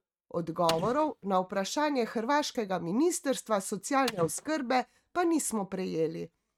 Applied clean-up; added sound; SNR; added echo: neural mask model RNNoise.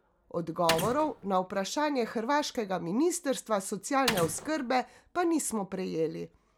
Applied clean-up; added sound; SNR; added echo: none; Mechanisms; 5 dB; none.